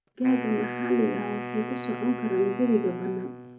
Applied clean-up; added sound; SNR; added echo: none; Wind instrument, woodwind instrument; 8 dB; reverberation time 0.3 s.